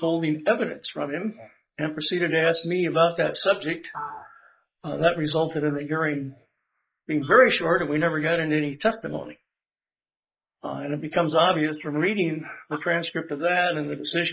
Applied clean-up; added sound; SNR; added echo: neural mask model Resemble Enhance denoiser.